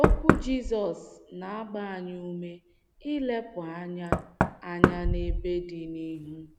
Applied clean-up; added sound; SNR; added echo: none; Knock; -4 dB; none.